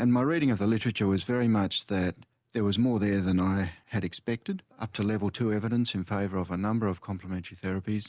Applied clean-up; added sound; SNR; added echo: none; none; none; none.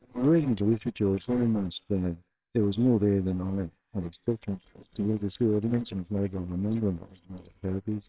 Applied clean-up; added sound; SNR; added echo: neural separator model SepFormer WHAMR!.